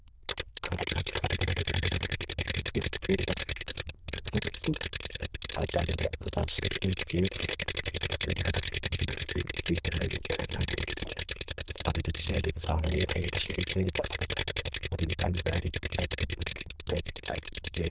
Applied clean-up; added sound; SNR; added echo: neural diffusion model UNIVERSE++.